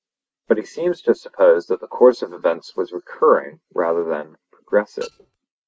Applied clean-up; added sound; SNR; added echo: neural mask model RNNoise.